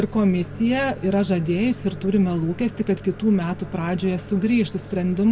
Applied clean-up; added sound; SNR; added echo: none; Microwave oven; 15 dB; reverberation time 1.3 s.